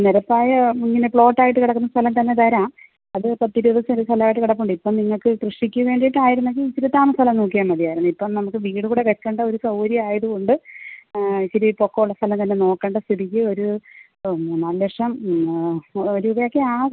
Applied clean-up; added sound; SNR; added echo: none; none; none; none.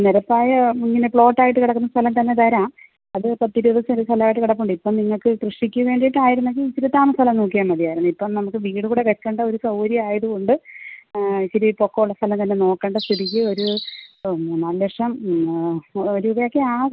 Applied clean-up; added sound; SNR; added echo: none; Bird; 13 dB; none.